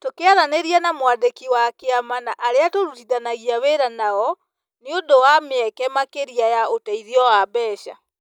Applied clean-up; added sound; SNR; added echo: none; none; none; none.